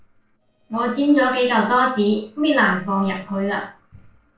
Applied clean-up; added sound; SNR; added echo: neural separator model SepFormer DNS4.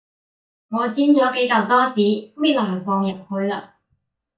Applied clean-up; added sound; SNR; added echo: neural mask model DeepFilterNet 3.